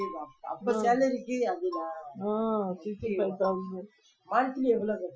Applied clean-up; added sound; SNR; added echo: classical method Wiener filter.